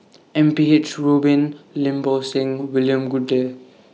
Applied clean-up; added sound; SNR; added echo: none; none; none; none.